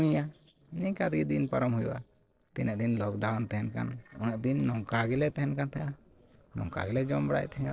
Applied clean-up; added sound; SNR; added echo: neural separator model SepFormer DNS4.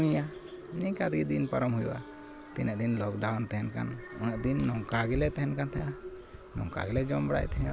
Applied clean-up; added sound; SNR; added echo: none; Alarm + Wind instrument, woodwind instrument; 16 dB; none.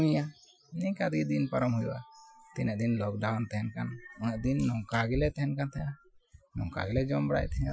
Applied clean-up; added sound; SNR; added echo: classical method Wiener filter.